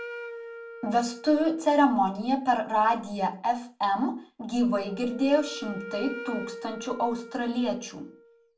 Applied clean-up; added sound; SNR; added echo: none; Wind instrument, woodwind instrument; 16 dB; reverberation time 0.3 s.